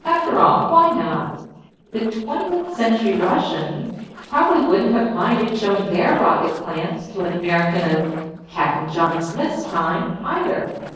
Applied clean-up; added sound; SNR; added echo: neural separator model SepFormer DNS4.